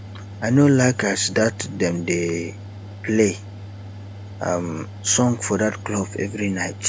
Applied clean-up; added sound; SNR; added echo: none; Mechanical fan; 13 dB; none.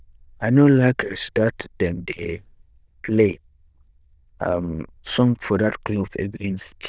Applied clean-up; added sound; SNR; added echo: neural diffusion model UNIVERSE++.